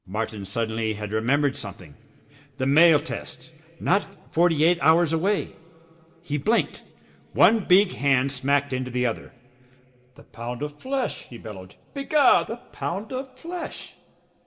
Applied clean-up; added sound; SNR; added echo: none; none; none; reverberation time 1.9 s.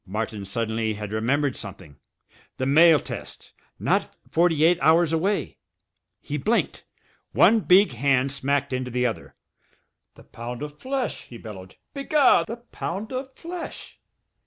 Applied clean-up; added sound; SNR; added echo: none; none; none; none.